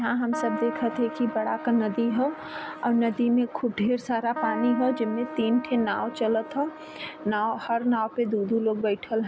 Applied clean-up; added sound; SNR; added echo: none; Keyboard (musical); 12 dB; none.